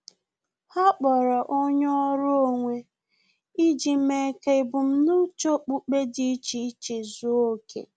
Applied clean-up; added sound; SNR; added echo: none; none; none; none.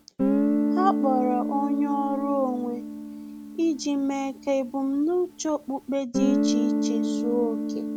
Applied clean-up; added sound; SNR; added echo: none; Guitar; 0 dB; none.